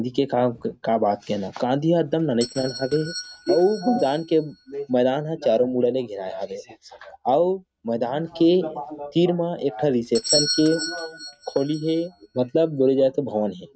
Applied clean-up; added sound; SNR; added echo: neural mask model RNNoise.